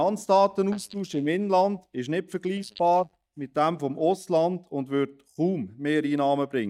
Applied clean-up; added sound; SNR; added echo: neural mask model DeepFilterNet 3.